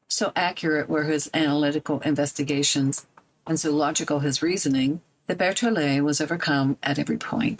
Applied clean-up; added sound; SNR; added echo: neural mask model RNNoise.